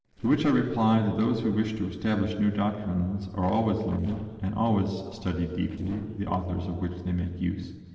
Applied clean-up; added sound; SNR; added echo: neural separator model SepFormer DNS4.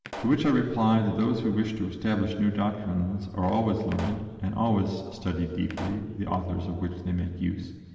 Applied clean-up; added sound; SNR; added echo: none; Explosion; 18 dB; reverberation time 2.9 s.